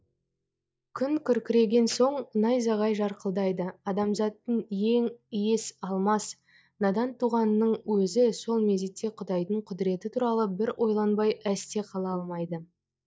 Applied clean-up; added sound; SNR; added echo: neural mask model DeepFilterNet 3.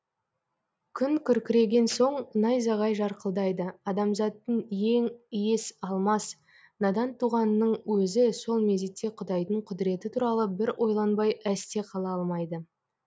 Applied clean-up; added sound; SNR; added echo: none; none; none; none.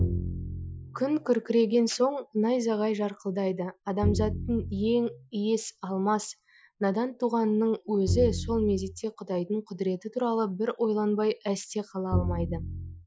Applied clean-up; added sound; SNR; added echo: classical method Wiener filter.